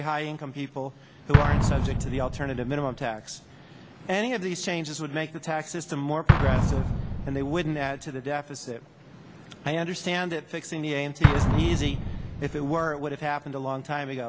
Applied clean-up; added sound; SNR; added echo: none; Explosion; -2 dB; none.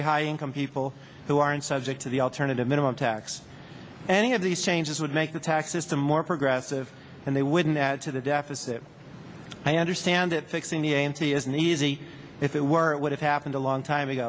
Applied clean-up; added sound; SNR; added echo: none; none; none; none.